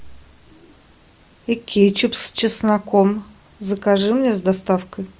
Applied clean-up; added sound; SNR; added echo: none; none; none; none.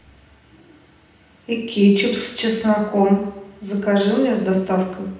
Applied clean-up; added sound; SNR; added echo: none; none; none; reverberation time 0.8 s.